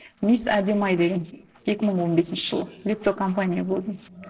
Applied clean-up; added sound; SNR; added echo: neural separator model SepFormer DNS4.